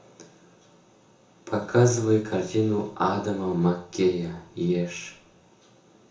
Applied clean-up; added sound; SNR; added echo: none; none; none; reverberation time 0.5 s.